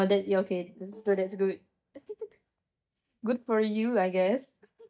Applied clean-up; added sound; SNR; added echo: neural mask model DeepFilterNet 3.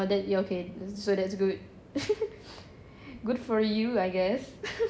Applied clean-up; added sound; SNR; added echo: none; none; none; none.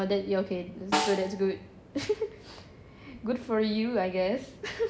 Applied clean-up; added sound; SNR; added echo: none; Snare drum; 6 dB; none.